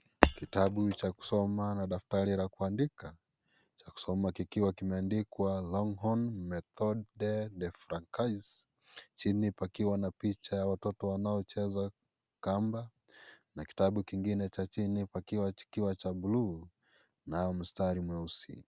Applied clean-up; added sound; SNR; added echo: none; Shatter; -2 dB; none.